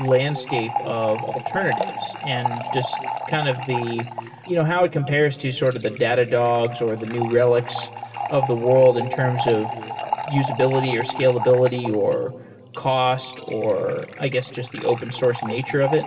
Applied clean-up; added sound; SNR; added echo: none; Fill (with liquid) / Trickle, dribble; 9 dB; reverberation time 2.9 s.